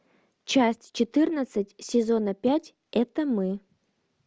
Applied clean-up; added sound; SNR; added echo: none; none; none; none.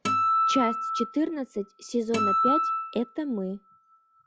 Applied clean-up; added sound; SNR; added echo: classical method log-MMSE.